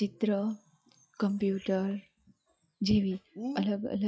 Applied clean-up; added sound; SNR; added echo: classical method log-MMSE.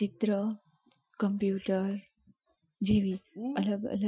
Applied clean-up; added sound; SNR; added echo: classical method Wiener filter.